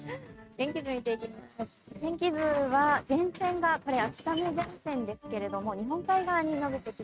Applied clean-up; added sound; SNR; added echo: neural mask model RNNoise.